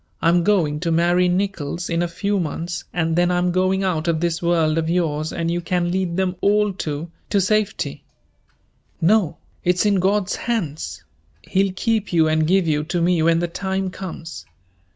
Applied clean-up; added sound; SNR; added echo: none; none; none; none.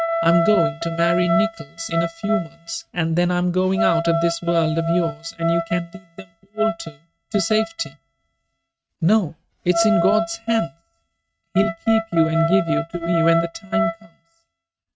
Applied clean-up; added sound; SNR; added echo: neural mask model RNNoise.